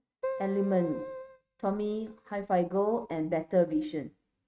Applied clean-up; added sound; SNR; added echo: neural mask model RNNoise.